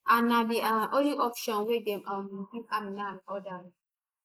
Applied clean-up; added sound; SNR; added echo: neural mask model Resemble Enhance denoiser.